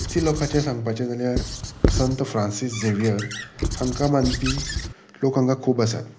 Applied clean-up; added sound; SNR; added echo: none; Squeak / Writing; 5 dB; none.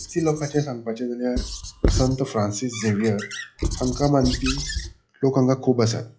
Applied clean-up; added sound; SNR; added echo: classical method log-MMSE.